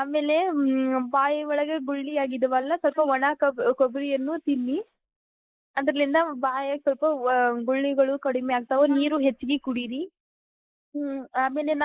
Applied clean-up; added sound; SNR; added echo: neural mask model Resemble Enhance denoiser.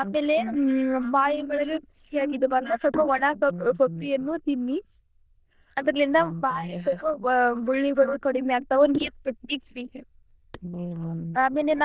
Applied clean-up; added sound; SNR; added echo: neural diffusion model UNIVERSE++.